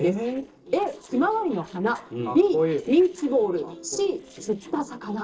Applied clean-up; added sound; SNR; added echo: neural separator model SepFormer DNS4.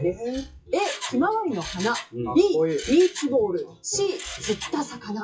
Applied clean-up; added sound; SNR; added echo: classical method WPE with log-MMSE.